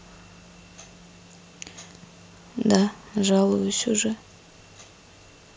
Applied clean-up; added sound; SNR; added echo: none; none; none; none.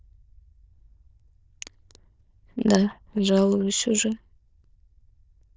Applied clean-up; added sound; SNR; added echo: neural diffusion model UNIVERSE++.